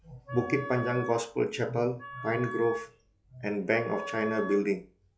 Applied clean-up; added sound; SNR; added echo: classical method log-MMSE.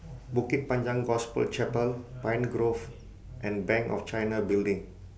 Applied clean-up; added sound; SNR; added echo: none; none; none; none.